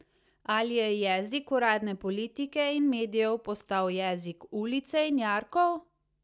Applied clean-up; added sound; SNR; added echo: none; none; none; none.